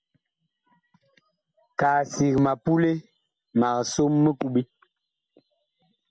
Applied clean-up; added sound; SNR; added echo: none; none; none; none.